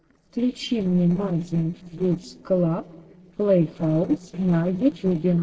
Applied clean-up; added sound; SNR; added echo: neural separator model SepFormer DNS4.